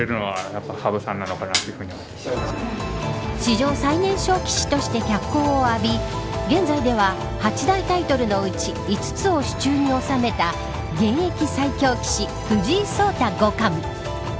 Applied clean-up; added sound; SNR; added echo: none; none; none; none.